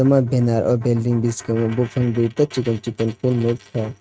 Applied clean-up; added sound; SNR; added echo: neural mask model RNNoise.